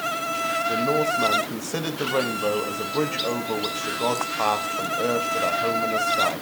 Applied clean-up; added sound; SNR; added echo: none; Insect; -2 dB; none.